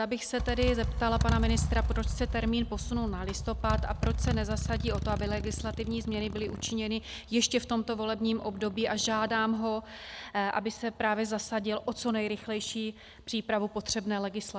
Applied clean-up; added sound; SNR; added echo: none; Motorcycle; 4 dB; none.